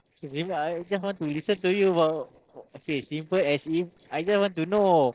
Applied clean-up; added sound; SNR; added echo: neural separator model SepFormer DNS4.